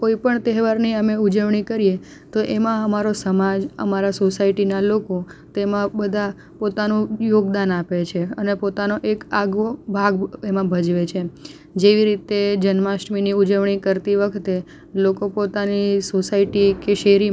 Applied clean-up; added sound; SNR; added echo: none; none; none; none.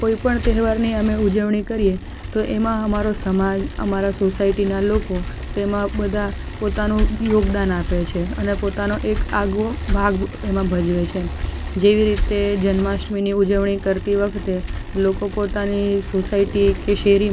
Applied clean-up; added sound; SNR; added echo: none; Bicycle; 6 dB; none.